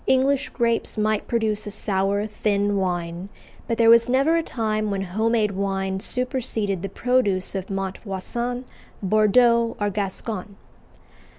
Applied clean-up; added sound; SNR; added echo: none; none; none; none.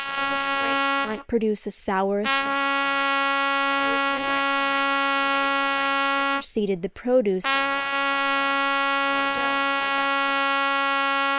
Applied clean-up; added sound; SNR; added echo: neural separator model SepFormer WHAM!.